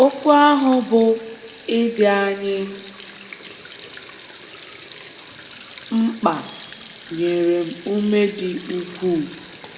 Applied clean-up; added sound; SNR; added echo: none; Sink (filling or washing); 14 dB; reverberation time 1.0 s.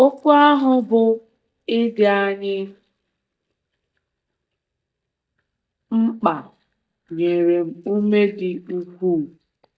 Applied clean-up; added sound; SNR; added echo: neural mask model DeepFilterNet 3.